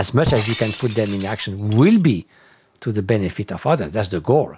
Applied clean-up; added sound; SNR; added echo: none; Shatter; 14 dB; none.